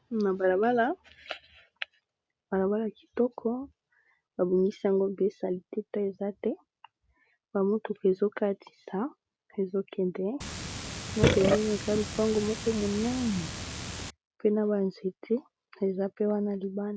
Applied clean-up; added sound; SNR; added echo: none; Burping, eructation; 1 dB; none.